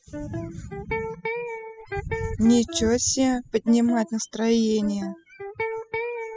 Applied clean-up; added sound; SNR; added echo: classical method spectral subtraction.